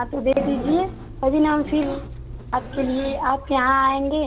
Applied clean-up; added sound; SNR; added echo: none; Zipper (clothing) + Motor vehicle (road); 11 dB; none.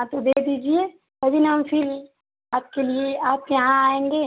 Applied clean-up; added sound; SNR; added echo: none; none; none; none.